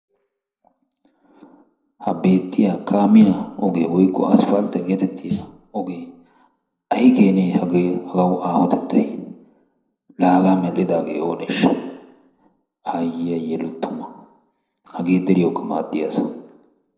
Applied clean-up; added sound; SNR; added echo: neural separator model SepFormer DNS4.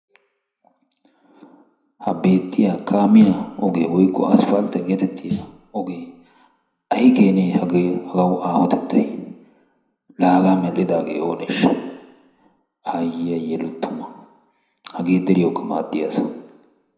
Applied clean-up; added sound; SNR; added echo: none; Snare drum; 14 dB; reverberation time 0.7 s.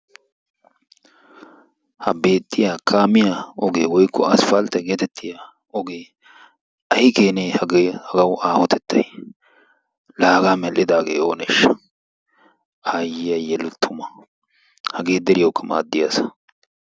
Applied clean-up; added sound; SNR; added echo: none; none; none; none.